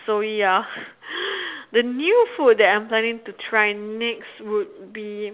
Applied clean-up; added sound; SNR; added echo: none; none; none; none.